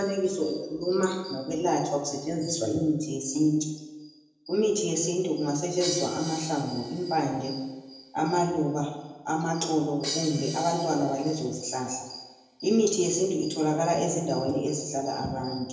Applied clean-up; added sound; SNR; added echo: none; Crash cymbal; 13 dB; reverberation time 0.9 s.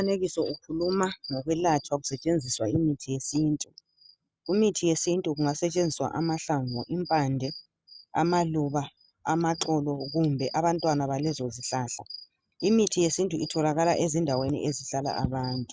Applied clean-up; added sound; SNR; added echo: none; none; none; none.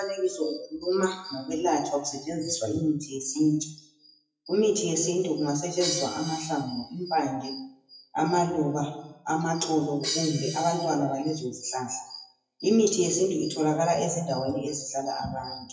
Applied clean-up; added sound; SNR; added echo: classical method WPE with log-MMSE.